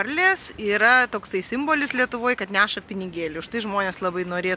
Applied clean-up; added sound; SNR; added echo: none; none; none; none.